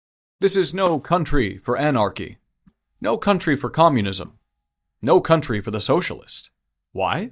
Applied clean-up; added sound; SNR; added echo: neural mask model DeepFilterNet 3.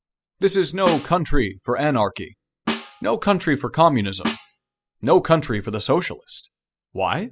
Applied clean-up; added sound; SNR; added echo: classical method spectral subtraction.